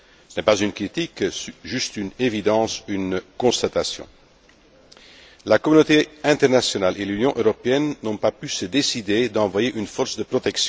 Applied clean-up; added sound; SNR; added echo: none; none; none; none.